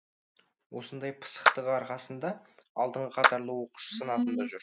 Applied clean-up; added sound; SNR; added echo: none; Clapping; -2 dB; none.